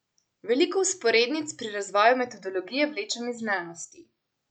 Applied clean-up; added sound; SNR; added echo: none; none; none; none.